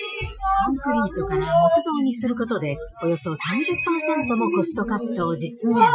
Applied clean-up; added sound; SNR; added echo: classical method Wiener filter.